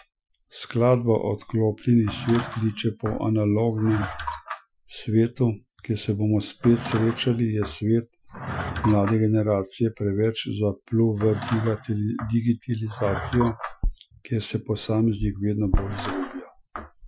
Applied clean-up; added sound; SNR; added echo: classical method Wiener filter.